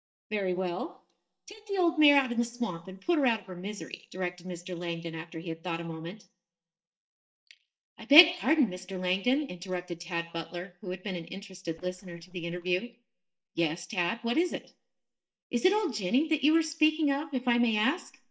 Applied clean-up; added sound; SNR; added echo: neural mask model DeepFilterNet 3.